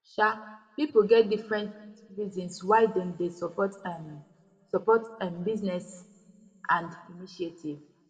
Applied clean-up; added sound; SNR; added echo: none; none; none; reverberation time 1.6 s.